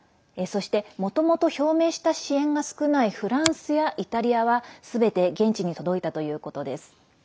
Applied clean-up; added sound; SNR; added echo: none; Finger snapping; 11 dB; none.